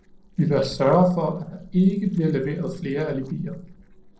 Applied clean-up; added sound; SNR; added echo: neural separator model SepFormer DNS4.